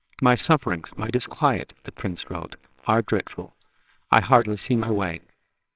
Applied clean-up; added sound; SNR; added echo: neural separator model SepFormer WHAMR!.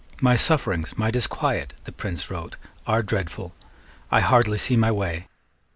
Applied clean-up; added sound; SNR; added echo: none; none; none; none.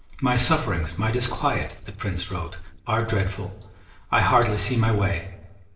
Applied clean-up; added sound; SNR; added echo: neural separator model SepFormer DNS4.